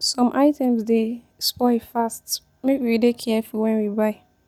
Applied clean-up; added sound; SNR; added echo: none; none; none; none.